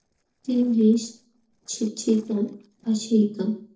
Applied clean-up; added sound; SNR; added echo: neural separator model SepFormer DNS4.